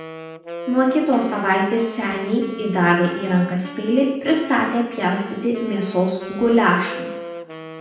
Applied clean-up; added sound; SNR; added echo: none; Wind instrument, woodwind instrument; 14 dB; reverberation time 0.9 s.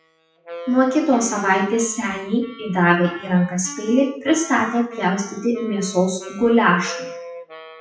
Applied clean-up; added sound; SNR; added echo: classical method WPE with log-MMSE.